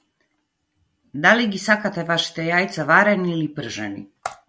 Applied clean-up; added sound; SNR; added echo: none; none; none; none.